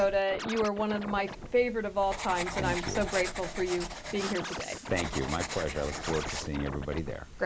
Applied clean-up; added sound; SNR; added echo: none; Scratching (performance technique) + Writing; 7 dB; none.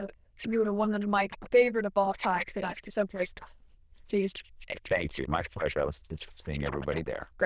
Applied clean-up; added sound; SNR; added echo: neural diffusion model UNIVERSE++.